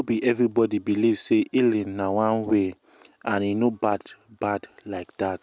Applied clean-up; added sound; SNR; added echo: none; none; none; none.